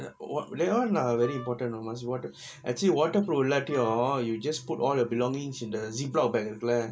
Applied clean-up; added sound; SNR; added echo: none; Wind instrument, woodwind instrument; 17 dB; none.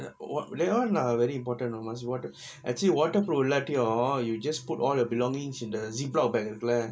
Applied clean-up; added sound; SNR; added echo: none; none; none; none.